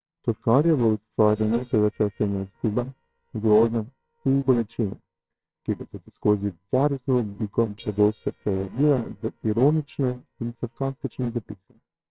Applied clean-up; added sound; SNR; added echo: neural separator model SepFormer WHAMR!.